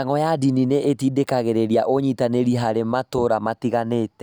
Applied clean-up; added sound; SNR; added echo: none; none; none; none.